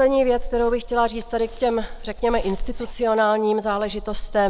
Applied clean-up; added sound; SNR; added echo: none; Dog; 9 dB; none.